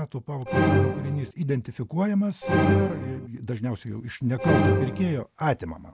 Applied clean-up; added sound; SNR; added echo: none; Musical instrument; -1 dB; none.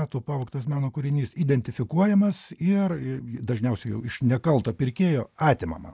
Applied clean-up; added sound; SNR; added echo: none; none; none; none.